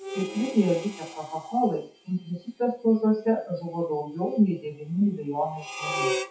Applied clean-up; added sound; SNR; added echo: classical method WPE with log-MMSE.